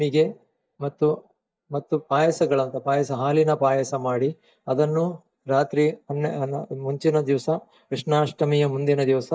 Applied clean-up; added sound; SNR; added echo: neural mask model DeepFilterNet 3.